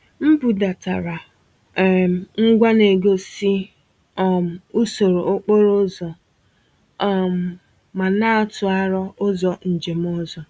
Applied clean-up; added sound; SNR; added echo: none; none; none; none.